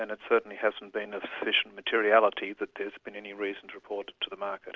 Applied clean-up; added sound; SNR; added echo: none; none; none; none.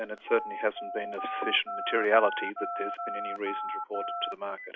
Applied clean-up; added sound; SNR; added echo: classical method log-MMSE.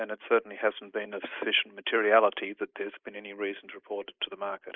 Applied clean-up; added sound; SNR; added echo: neural mask model Resemble Enhance denoiser.